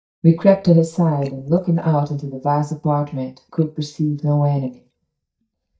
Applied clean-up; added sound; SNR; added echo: neural mask model DeepFilterNet 3.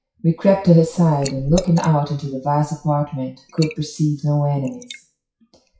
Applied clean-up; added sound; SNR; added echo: classical method WPE with log-MMSE.